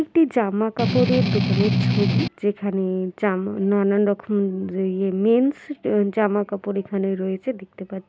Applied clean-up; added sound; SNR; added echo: none; Strum; -2 dB; none.